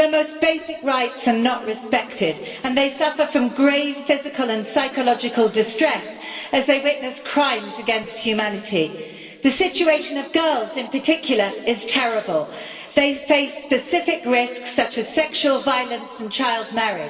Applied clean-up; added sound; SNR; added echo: none; none; none; reverberation time 2.0 s.